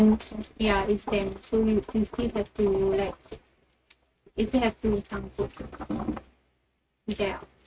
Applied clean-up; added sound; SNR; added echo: neural mask model RNNoise.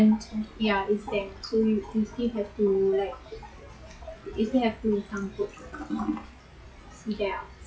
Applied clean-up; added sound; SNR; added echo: classical method log-MMSE.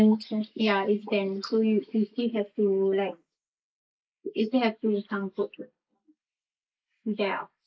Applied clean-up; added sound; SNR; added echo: neural mask model Resemble Enhance denoiser.